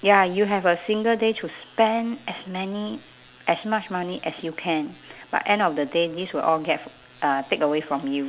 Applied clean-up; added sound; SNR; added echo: none; none; none; none.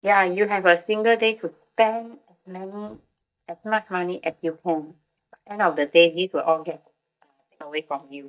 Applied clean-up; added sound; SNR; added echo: neural mask model DeepFilterNet 3.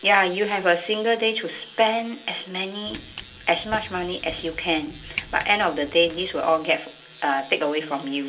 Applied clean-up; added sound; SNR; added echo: none; Walk, footsteps; 17 dB; reverberation time 0.2 s.